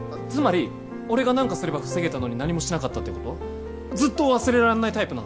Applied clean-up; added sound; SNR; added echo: none; none; none; none.